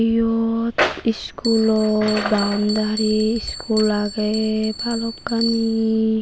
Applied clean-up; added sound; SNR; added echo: none; Bell; 13 dB; none.